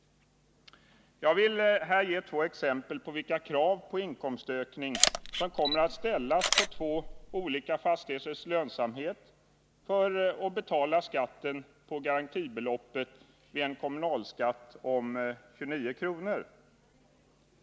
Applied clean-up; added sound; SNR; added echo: none; Camera; 0 dB; none.